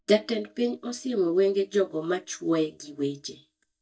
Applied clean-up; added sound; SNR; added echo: neural mask model DeepFilterNet 3.